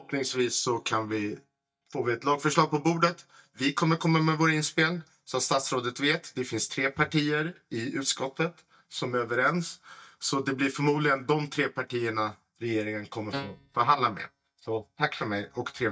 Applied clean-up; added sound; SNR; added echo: neural mask model DeepFilterNet 3.